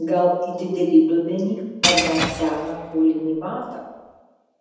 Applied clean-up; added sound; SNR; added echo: none; Shatter / Crushing; 5 dB; reverberation time 1.1 s.